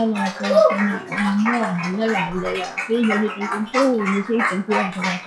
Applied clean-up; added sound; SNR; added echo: classical method log-MMSE.